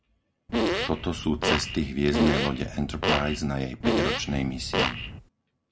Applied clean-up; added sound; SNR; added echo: none; Fart; 0 dB; none.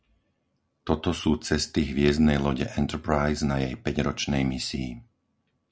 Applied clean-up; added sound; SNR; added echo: none; none; none; none.